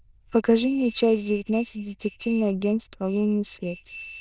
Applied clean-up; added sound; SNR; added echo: neural diffusion model UNIVERSE++.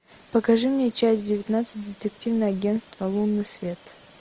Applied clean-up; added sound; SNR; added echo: none; none; none; none.